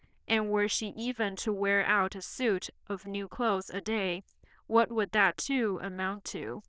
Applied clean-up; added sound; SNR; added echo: neural diffusion model UNIVERSE++.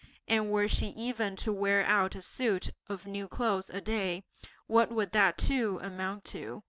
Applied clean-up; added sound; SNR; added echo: none; none; none; none.